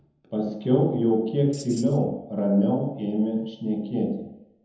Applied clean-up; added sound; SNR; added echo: none; Tambourine; 19 dB; reverberation time 0.8 s.